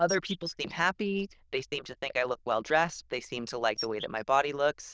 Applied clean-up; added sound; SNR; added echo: neural diffusion model UNIVERSE++.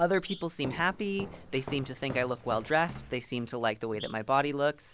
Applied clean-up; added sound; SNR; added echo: none; Walk, footsteps + Insect; 13 dB; none.